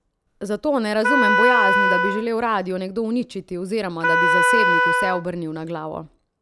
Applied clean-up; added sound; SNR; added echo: none; Wind instrument, woodwind instrument; -4 dB; none.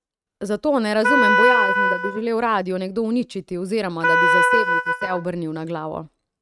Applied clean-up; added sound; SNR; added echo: neural mask model RNNoise.